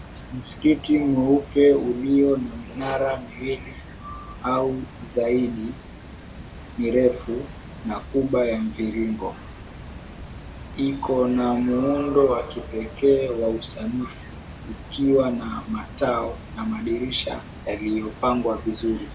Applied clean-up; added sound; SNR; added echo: none; Water; 15 dB; none.